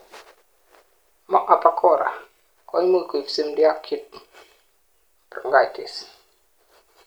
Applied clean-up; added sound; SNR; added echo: none; none; none; none.